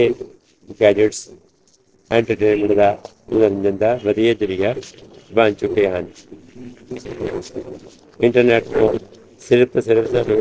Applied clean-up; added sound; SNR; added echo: neural separator model SepFormer DNS4.